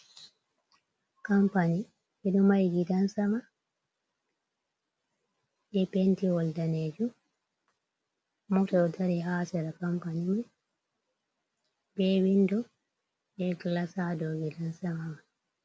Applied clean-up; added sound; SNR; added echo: none; none; none; none.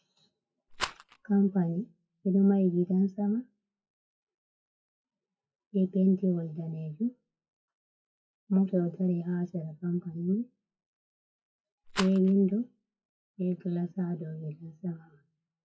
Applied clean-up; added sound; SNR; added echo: classical method WPE with log-MMSE.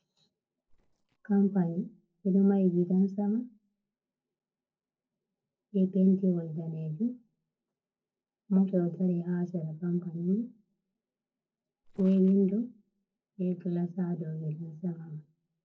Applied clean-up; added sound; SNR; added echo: neural separator model SepFormer DNS4.